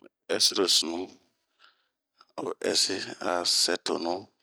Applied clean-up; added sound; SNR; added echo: none; none; none; none.